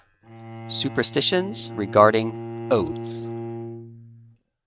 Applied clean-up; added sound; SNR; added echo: neural mask model RNNoise.